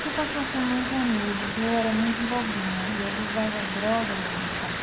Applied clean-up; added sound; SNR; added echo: none; Water; 2 dB; reverberation time 1.9 s.